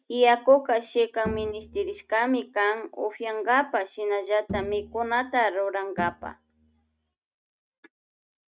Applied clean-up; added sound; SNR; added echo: neural mask model RNNoise.